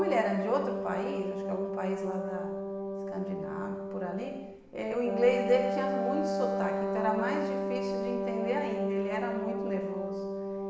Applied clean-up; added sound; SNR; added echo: none; Wind instrument, woodwind instrument; 0 dB; reverberation time 0.9 s.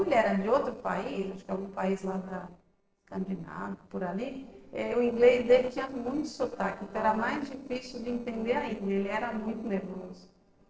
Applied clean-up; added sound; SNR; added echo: neural separator model SepFormer DNS4.